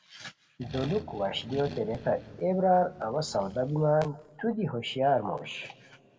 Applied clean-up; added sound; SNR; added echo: none; Accelerating, revving, vroom; 15 dB; reverberation time 1.4 s.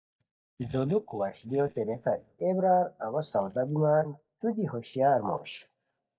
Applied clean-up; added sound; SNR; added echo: neural mask model DeepFilterNet 3.